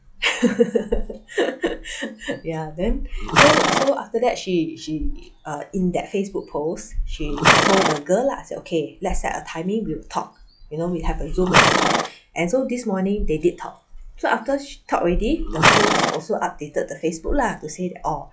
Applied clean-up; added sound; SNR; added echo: classical method log-MMSE.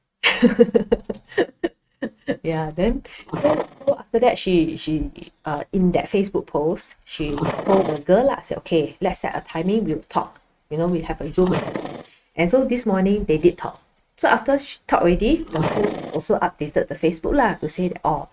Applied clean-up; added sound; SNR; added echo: neural mask model RNNoise.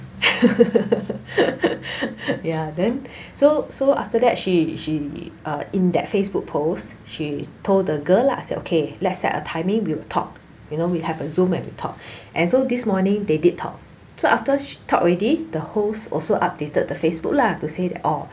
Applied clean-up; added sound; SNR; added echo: none; none; none; none.